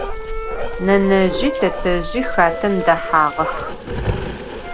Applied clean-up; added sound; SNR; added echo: none; Bark + Wind instrument, woodwind instrument; 5 dB; none.